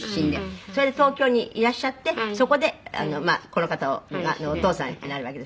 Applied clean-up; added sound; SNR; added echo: none; none; none; none.